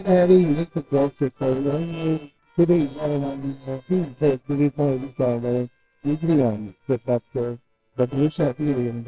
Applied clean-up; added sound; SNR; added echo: neural separator model SepFormer WHAMR!.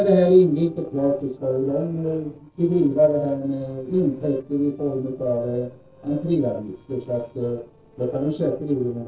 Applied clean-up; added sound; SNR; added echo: neural separator model SepFormer DNS4.